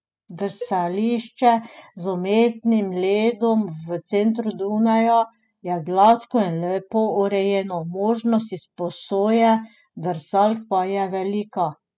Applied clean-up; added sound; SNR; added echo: classical method spectral subtraction.